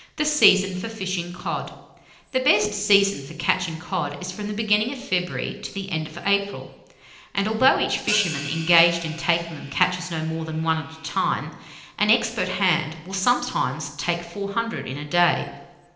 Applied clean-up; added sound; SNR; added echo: neural separator model SepFormer DNS4.